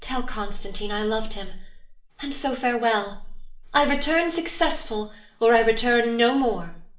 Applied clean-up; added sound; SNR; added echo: none; none; none; reverberation time 0.4 s.